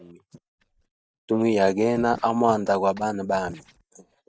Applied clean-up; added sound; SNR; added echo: neural mask model DeepFilterNet 3.